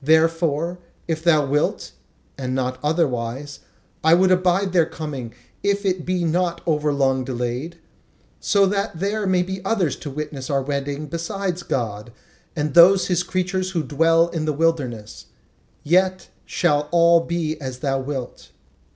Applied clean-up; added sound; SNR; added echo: none; none; none; none.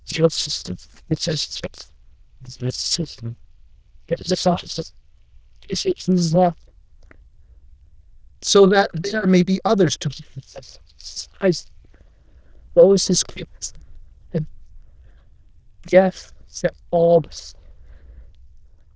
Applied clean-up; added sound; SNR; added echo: neural diffusion model UNIVERSE++.